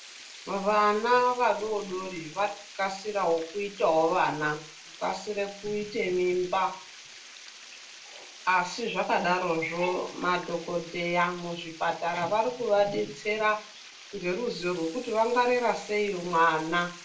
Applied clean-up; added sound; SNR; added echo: none; Water; 18 dB; reverberation time 0.3 s.